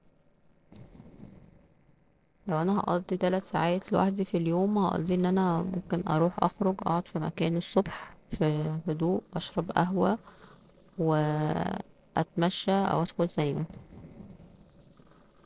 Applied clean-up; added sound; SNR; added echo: neural separator model SepFormer DNS4.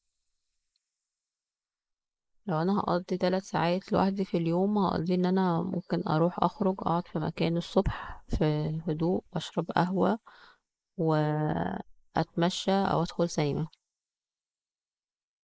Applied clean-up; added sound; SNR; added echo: neural mask model Resemble Enhance denoiser.